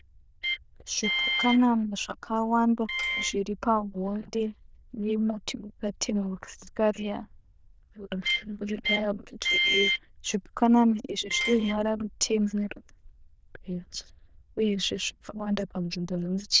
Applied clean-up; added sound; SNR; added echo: neural diffusion model UNIVERSE++.